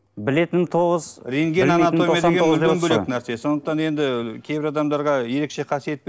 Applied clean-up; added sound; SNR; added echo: none; none; none; none.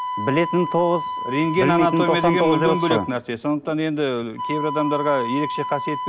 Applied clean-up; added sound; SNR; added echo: none; Wind instrument, woodwind instrument; 7 dB; none.